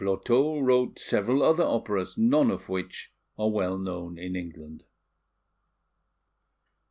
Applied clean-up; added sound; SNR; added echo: none; none; none; none.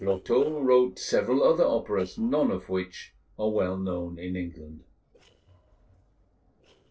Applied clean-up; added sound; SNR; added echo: neural separator model SepFormer DNS4.